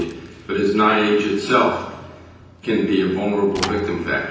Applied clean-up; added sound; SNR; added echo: none; Thump, thud / Bicycle; 17 dB; reverberation time 0.9 s.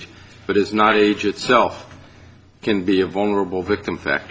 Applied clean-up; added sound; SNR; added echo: none; none; none; none.